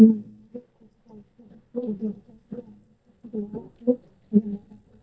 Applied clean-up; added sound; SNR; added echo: neural mask model DeepFilterNet 3.